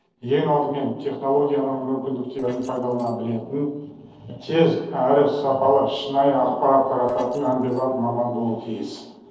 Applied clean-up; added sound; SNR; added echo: neural separator model SepFormer DNS4.